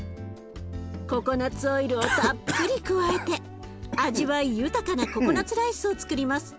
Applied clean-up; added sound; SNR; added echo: none; Cough; 6 dB; none.